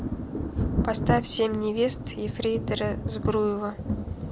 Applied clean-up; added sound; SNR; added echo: none; Thunder; 5 dB; none.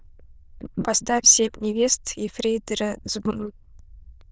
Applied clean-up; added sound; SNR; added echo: neural diffusion model UNIVERSE++.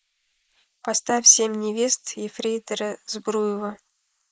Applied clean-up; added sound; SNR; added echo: neural mask model Resemble Enhance denoiser.